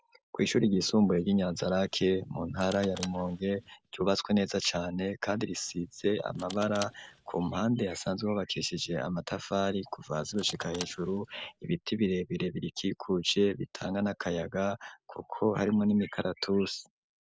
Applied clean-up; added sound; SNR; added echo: none; Car; 19 dB; none.